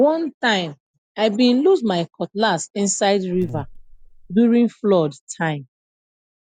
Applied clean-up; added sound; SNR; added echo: none; Buzz; 15 dB; none.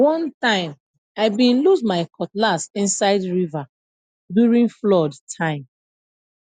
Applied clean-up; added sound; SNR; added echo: none; none; none; none.